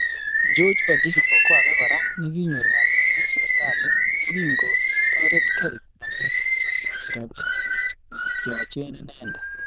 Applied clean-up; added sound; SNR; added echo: neural diffusion model UNIVERSE++.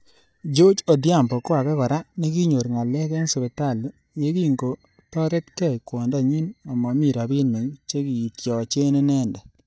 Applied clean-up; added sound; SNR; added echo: neural mask model DeepFilterNet 3.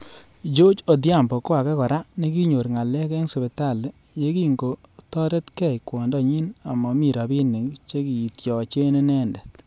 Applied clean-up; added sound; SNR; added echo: none; none; none; none.